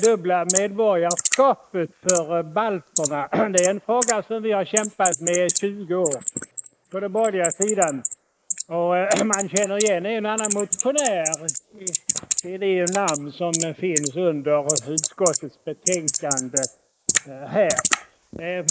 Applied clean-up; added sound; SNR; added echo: neural mask model Resemble Enhance denoiser.